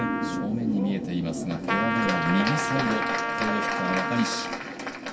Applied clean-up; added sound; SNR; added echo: none; Trumpet; 3 dB; reverberation time 0.2 s.